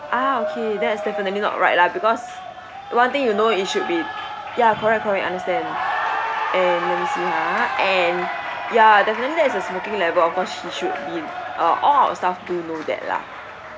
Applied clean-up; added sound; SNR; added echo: none; Cheering; 6 dB; none.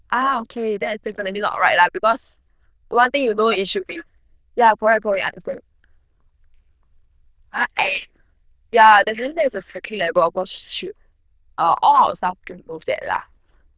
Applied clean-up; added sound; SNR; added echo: neural diffusion model UNIVERSE++.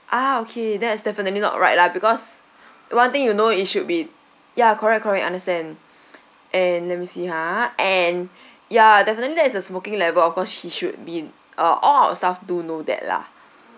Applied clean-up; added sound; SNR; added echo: none; none; none; none.